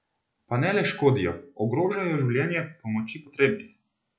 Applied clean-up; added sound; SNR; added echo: none; none; none; none.